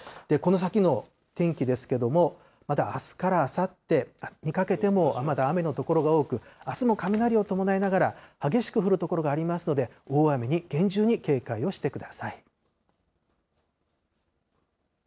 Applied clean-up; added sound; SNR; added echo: none; none; none; none.